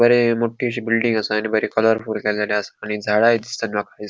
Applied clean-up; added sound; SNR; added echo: none; none; none; none.